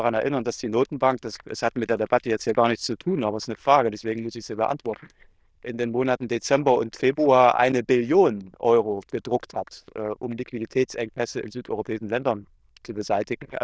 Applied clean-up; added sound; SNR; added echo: neural diffusion model UNIVERSE++.